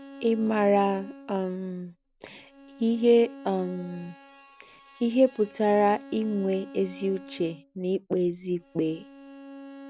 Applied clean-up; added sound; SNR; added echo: none; Bowed string instrument; 19 dB; none.